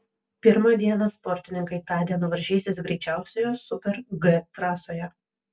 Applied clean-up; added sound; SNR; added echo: none; none; none; none.